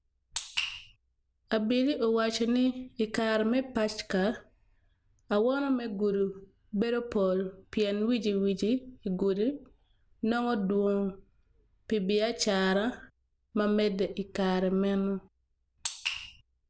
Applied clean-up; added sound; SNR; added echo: none; none; none; none.